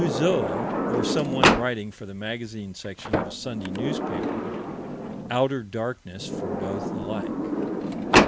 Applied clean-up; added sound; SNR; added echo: none; Sliding door; -4 dB; none.